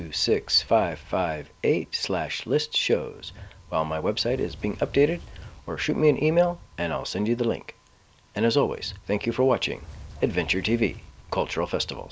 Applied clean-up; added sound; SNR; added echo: none; Fire; 20 dB; none.